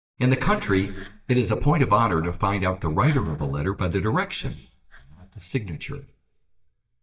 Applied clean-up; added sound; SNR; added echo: neural mask model DeepFilterNet 3.